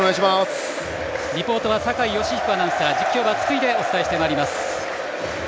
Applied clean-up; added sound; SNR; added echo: none; none; none; none.